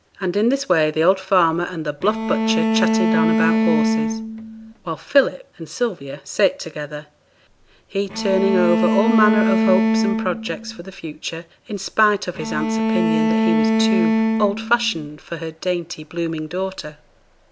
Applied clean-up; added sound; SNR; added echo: none; Bowed string instrument; -2 dB; none.